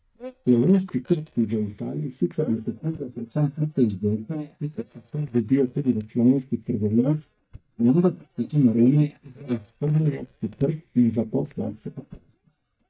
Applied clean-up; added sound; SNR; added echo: neural mask model DeepFilterNet 3.